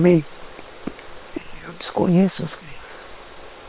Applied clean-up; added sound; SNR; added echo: neural separator model SepFormer WHAM!.